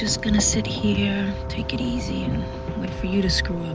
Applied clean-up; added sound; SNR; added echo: none; Wind instrument, woodwind instrument; 13 dB; none.